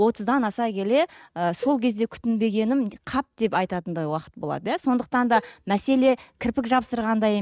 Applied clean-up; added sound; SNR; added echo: neural mask model RNNoise.